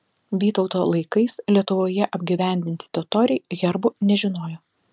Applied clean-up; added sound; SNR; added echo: none; none; none; none.